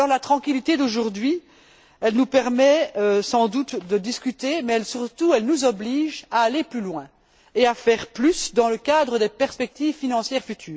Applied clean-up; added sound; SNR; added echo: none; none; none; none.